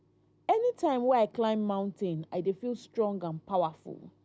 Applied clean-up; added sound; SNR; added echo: none; none; none; none.